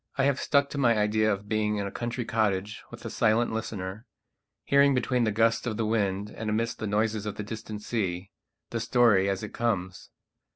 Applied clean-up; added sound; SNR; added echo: none; none; none; none.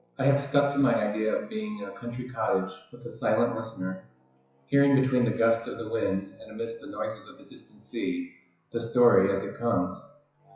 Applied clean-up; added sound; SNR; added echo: classical method WPE with log-MMSE.